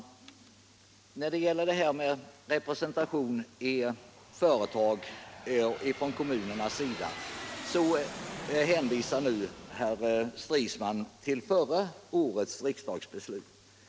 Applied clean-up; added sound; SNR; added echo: none; Aircraft; 16 dB; none.